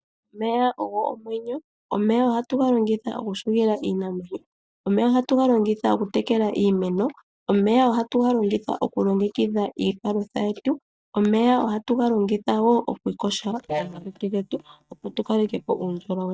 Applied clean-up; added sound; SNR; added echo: neural mask model DeepFilterNet 3.